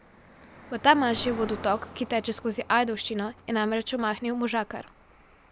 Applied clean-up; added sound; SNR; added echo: none; Cricket; 17 dB; none.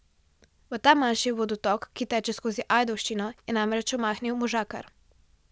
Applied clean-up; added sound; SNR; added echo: none; none; none; none.